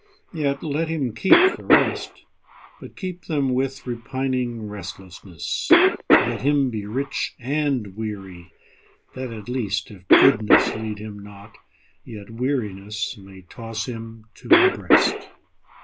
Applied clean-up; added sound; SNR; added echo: none; Cough; -2 dB; none.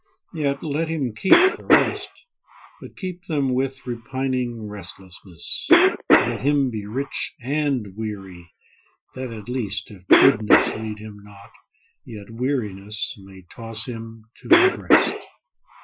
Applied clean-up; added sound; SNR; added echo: classical method Wiener filter.